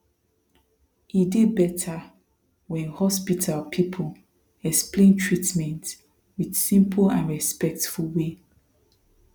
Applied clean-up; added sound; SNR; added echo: none; none; none; none.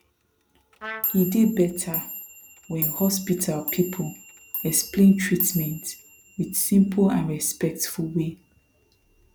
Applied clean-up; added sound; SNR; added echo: none; Trumpet + Clock; 11 dB; none.